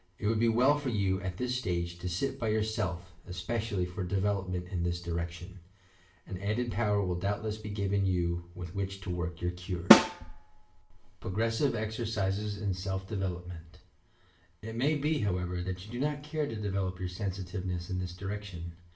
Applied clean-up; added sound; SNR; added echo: none; Snare drum; -3 dB; reverberation time 0.4 s.